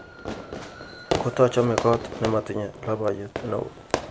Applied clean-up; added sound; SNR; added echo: none; Fireworks; 6 dB; none.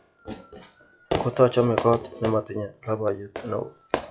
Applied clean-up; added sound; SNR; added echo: classical method log-MMSE.